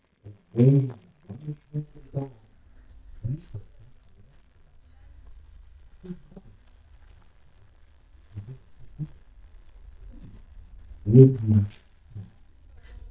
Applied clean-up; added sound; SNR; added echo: neural mask model DeepFilterNet 3.